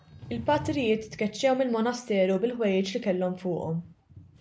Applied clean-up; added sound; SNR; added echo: none; Sliding door; 18 dB; none.